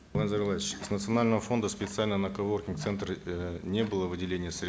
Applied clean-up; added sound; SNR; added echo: none; Tick-tock; 20 dB; none.